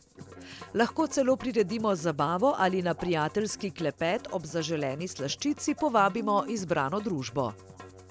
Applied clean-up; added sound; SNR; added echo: none; Musical instrument; 17 dB; none.